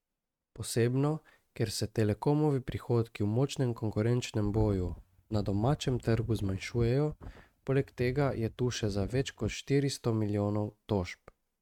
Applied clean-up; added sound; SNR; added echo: neural mask model RNNoise.